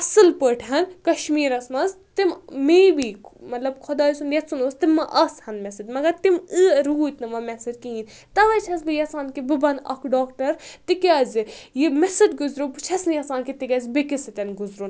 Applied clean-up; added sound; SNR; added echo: none; none; none; none.